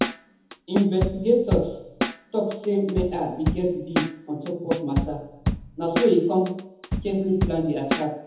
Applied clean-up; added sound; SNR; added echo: none; Drum / Drum kit; 4 dB; reverberation time 1.0 s.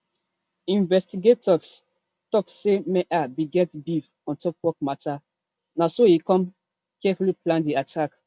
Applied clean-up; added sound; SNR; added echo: none; none; none; none.